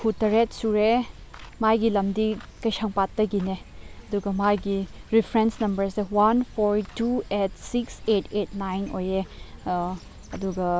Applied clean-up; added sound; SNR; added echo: none; none; none; none.